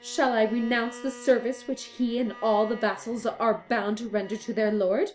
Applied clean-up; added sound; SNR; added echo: none; Bowed string instrument; 20 dB; none.